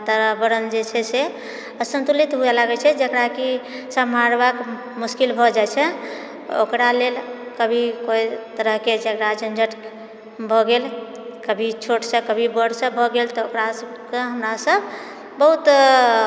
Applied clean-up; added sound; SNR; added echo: none; none; none; none.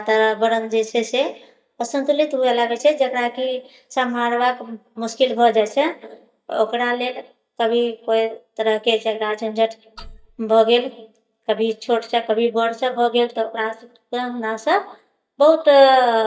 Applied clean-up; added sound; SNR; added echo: neural mask model DeepFilterNet 3.